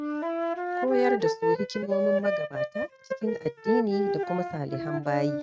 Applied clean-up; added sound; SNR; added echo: neural mask model RNNoise.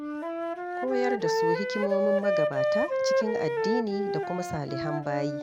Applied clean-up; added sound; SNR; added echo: none; Wind instrument, woodwind instrument; -4 dB; none.